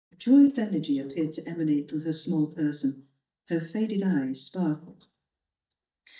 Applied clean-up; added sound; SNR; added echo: neural mask model DeepFilterNet 3.